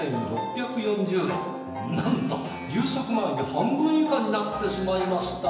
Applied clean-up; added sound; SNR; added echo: none; none; none; reverberation time 1.0 s.